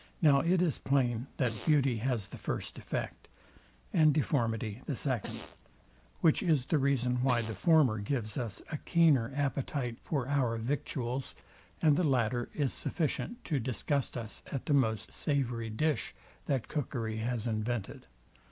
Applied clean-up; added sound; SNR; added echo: none; Fart; 18 dB; none.